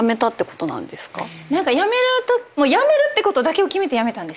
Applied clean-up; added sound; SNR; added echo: none; none; none; none.